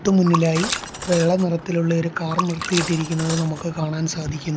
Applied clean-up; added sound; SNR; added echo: none; Cutlery, silverware + Splash, splatter; 9 dB; none.